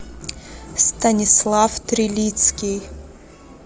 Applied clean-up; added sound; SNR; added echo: none; none; none; none.